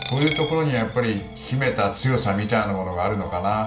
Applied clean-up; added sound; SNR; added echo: none; Coin (dropping); 13 dB; reverberation time 0.4 s.